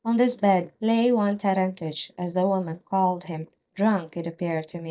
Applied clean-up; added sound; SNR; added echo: neural mask model DeepFilterNet 3.